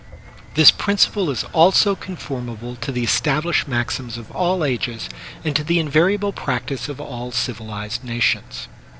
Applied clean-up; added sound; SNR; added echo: none; Engine; 18 dB; none.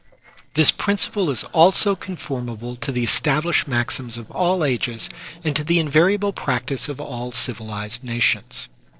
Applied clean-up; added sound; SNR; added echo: neural separator model SepFormer DNS4.